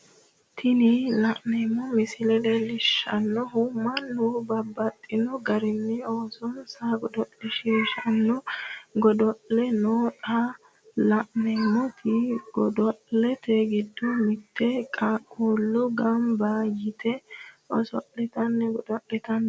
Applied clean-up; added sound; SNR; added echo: none; none; none; none.